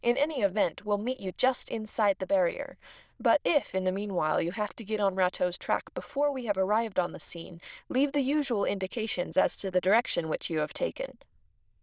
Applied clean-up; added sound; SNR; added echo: neural diffusion model UNIVERSE++.